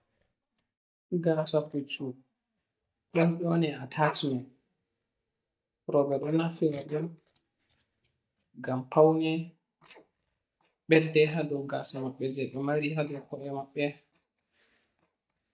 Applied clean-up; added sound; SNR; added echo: neural mask model DeepFilterNet 3.